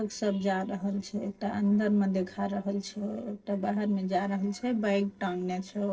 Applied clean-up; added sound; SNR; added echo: neural separator model SepFormer DNS4.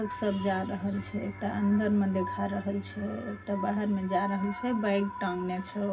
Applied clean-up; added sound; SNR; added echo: none; Bowed string instrument; 18 dB; reverberation time 0.4 s.